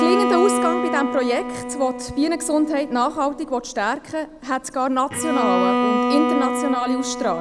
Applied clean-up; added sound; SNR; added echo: none; Bowed string instrument; 2 dB; none.